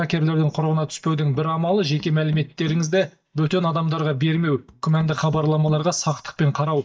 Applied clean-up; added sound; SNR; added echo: neural mask model DeepFilterNet 3.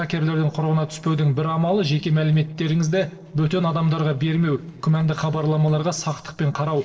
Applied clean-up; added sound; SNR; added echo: neural separator model SepFormer DNS4.